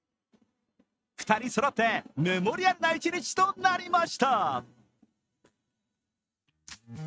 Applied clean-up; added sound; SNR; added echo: neural mask model RNNoise.